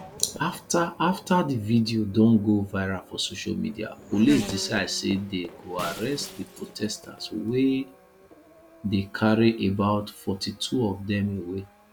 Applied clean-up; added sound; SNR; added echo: none; Race car, auto racing / Accelerating, revving, vroom + Shatter; 17 dB; none.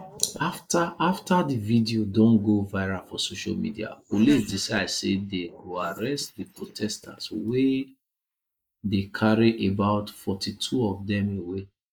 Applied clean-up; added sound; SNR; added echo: neural mask model Resemble Enhance denoiser.